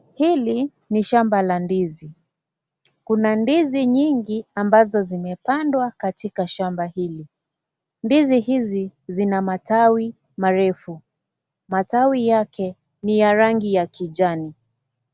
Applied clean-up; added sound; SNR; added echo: none; none; none; none.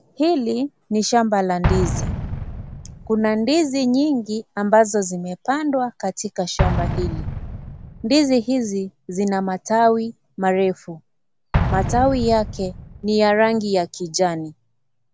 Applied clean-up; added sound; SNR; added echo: none; Explosion; 8 dB; none.